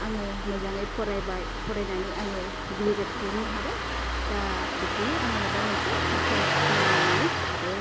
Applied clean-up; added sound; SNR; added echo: none; Engine starting; -4 dB; none.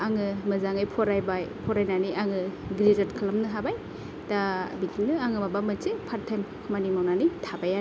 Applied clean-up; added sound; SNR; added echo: none; none; none; none.